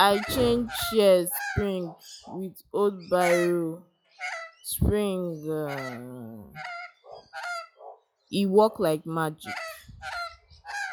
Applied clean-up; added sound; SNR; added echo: classical method log-MMSE.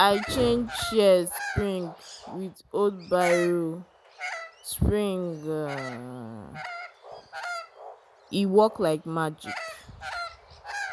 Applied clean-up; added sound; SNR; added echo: none; Bird vocalization, bird call, bird song; 12 dB; none.